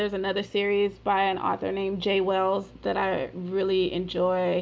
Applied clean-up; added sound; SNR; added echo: none; none; none; none.